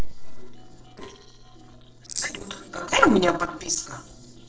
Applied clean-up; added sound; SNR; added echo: neural separator model SepFormer DNS4.